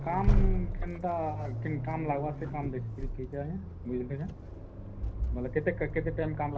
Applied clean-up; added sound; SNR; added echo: none; Accelerating, revving, vroom; -2 dB; reverberation time 0.5 s.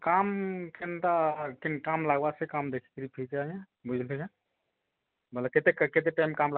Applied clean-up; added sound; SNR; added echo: none; none; none; none.